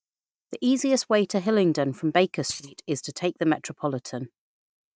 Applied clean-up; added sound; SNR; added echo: neural mask model DeepFilterNet 3.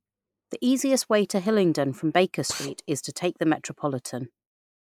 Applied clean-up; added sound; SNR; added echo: neural mask model Resemble Enhance denoiser.